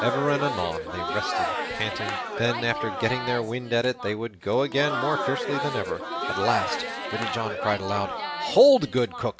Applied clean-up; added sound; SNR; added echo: none; Crowd; 4 dB; none.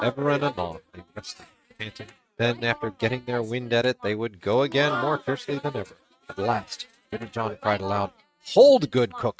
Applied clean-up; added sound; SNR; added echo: neural mask model RNNoise.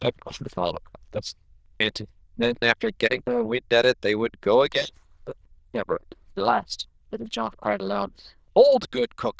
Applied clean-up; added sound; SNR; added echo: neural diffusion model UNIVERSE++.